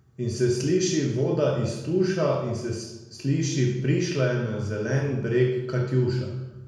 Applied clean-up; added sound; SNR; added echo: none; none; none; reverberation time 1.0 s.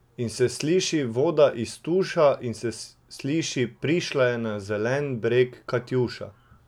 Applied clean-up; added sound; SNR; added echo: none; none; none; none.